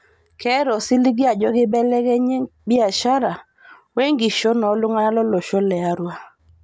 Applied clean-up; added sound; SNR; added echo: none; none; none; none.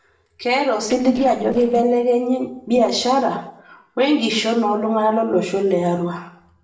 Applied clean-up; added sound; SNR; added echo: neural separator model SepFormer DNS4.